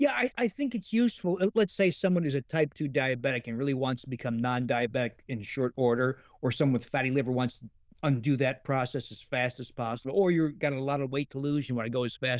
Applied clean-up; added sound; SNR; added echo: neural diffusion model UNIVERSE++.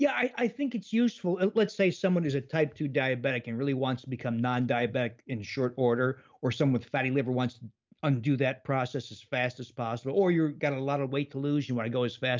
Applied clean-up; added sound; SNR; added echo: none; none; none; none.